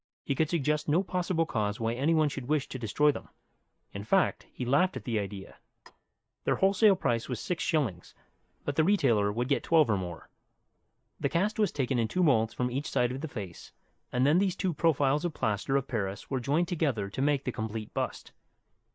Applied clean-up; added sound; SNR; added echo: neural mask model DeepFilterNet 3.